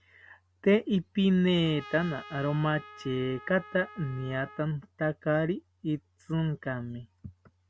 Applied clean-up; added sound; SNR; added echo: none; Trumpet; 18 dB; none.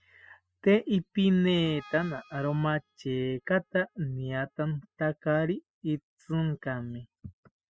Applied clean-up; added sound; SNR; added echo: classical method spectral subtraction.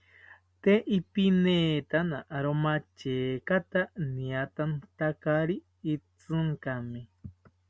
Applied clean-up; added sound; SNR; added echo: none; none; none; none.